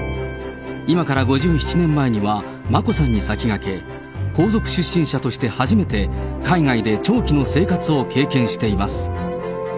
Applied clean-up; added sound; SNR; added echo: none; none; none; none.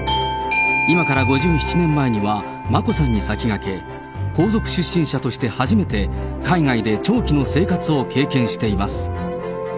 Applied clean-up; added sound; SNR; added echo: none; Bell / Doorbell; 9 dB; none.